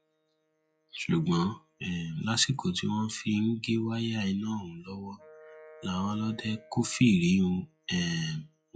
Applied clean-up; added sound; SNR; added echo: classical method log-MMSE.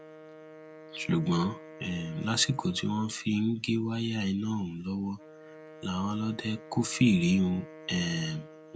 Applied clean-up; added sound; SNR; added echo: none; Wind instrument, woodwind instrument; 19 dB; none.